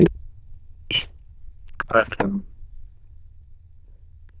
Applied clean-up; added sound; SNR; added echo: neural diffusion model UNIVERSE++.